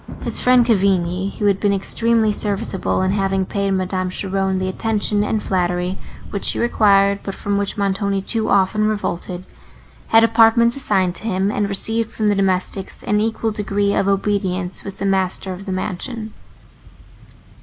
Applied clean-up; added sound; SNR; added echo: none; Thunder / Rain; 16 dB; none.